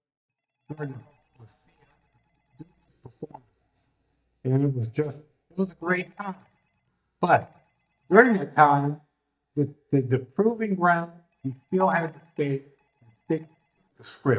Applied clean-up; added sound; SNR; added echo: neural mask model DeepFilterNet 3.